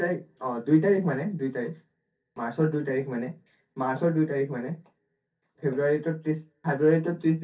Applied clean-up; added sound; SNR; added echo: none; none; none; reverberation time 0.3 s.